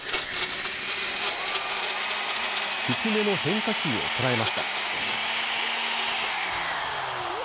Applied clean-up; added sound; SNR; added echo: none; Domestic sounds, home sounds; -4 dB; none.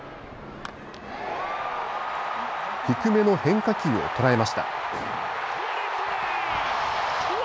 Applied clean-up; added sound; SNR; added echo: none; none; none; none.